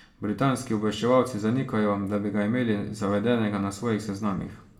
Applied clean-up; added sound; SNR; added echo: none; none; none; reverberation time 0.6 s.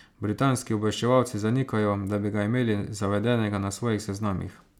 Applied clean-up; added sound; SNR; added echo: none; none; none; none.